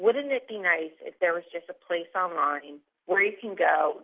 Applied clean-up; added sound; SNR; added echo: none; none; none; none.